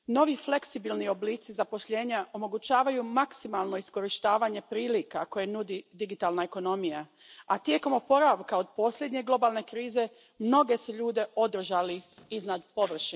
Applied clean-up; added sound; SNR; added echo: none; none; none; none.